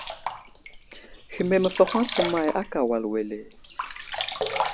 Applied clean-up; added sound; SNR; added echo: none; Sink (filling or washing); 4 dB; none.